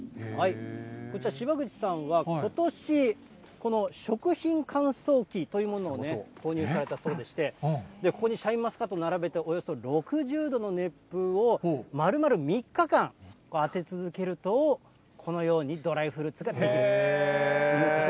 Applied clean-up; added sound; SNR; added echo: none; none; none; none.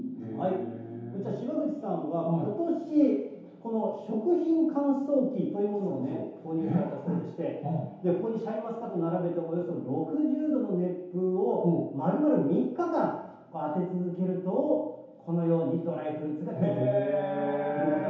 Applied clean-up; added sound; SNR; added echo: none; none; none; reverberation time 0.8 s.